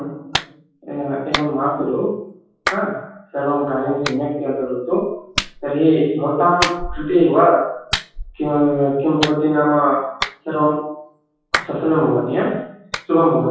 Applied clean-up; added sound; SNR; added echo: classical method WPE with log-MMSE.